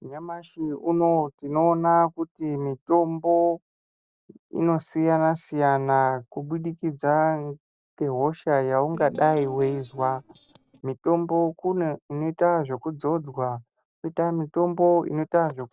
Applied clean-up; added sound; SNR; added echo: neural separator model SepFormer DNS4.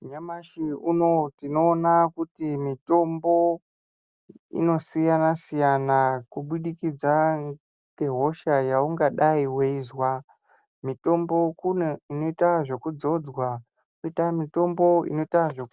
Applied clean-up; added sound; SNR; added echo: none; none; none; none.